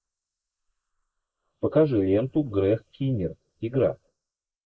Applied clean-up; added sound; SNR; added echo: neural mask model Resemble Enhance denoiser.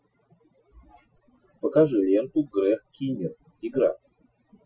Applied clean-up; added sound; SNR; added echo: classical method Wiener filter.